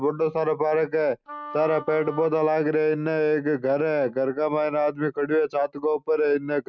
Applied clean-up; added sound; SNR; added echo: neural mask model RNNoise.